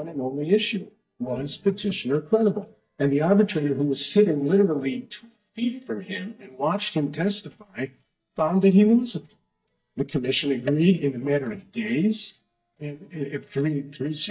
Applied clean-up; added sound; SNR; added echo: neural mask model DeepFilterNet 3.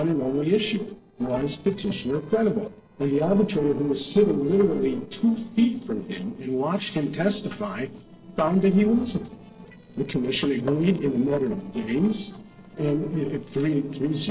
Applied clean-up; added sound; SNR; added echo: neural separator model SepFormer DNS4.